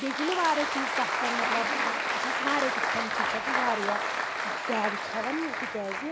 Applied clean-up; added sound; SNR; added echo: none; Applause; -3 dB; none.